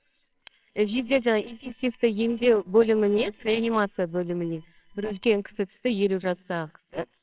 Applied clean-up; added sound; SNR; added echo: neural separator model SepFormer WHAMR!.